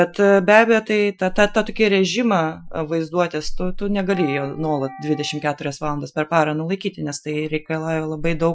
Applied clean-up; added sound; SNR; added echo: classical method Wiener filter.